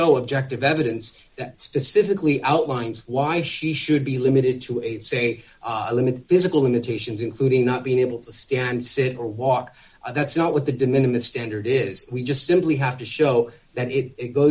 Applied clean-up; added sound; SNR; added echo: none; none; none; none.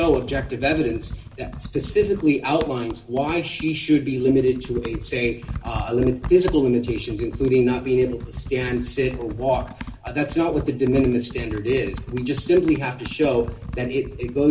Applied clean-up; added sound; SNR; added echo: none; Computer keyboard; 12 dB; reverberation time 0.8 s.